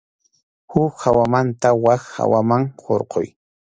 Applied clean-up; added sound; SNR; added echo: none; none; none; none.